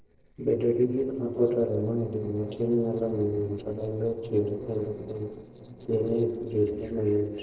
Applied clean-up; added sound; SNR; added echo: neural separator model SepFormer DNS4.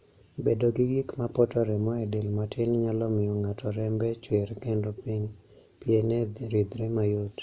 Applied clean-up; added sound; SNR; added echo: none; none; none; none.